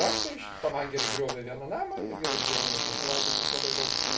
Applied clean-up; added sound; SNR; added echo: none; Fart; -4 dB; reverberation time 0.3 s.